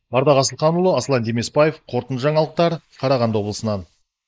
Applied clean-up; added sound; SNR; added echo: neural mask model Resemble Enhance denoiser.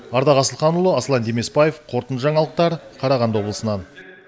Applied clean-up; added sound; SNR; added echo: none; none; none; none.